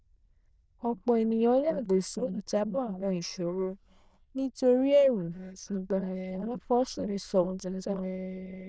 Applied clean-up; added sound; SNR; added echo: neural diffusion model UNIVERSE++.